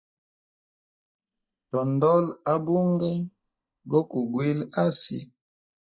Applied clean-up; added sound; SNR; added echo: neural mask model DeepFilterNet 3.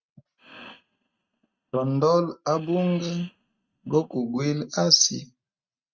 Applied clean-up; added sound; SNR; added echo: neural mask model RNNoise.